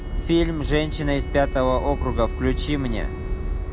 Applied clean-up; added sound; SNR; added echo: none; Bowed string instrument; 18 dB; none.